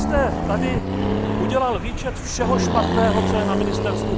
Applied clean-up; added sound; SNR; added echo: none; Accelerating, revving, vroom; -3 dB; none.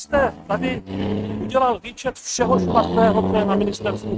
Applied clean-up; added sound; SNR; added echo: neural mask model RNNoise.